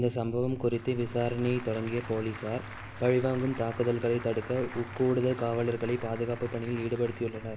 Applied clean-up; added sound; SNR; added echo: none; Applause / Crowd; 14 dB; none.